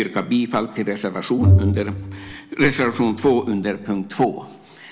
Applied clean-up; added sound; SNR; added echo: none; Bowed string instrument; 0 dB; none.